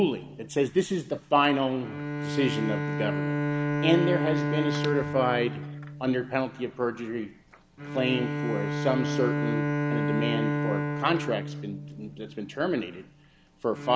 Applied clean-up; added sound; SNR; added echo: none; Bowed string instrument; 2 dB; none.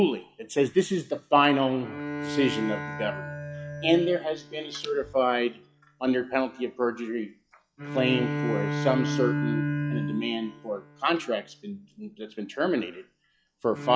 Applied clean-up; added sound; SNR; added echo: classical method log-MMSE.